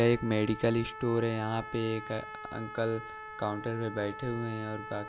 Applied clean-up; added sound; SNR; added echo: none; Trumpet; 12 dB; none.